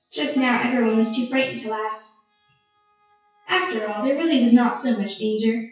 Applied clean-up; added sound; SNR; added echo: classical method WPE with log-MMSE.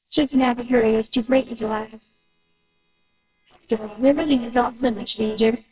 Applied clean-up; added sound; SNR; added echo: neural separator model SepFormer WHAMR!.